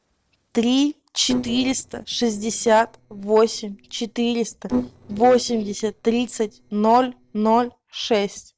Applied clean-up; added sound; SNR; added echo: neural separator model SepFormer DNS4.